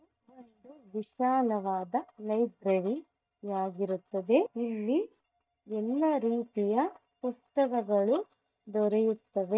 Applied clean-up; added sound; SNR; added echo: neural mask model DeepFilterNet 3.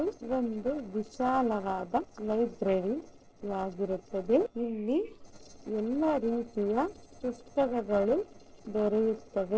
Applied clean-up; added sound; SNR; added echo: neural separator model SepFormer DNS4.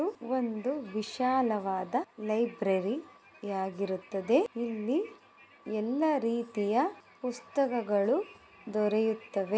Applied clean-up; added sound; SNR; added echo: none; none; none; none.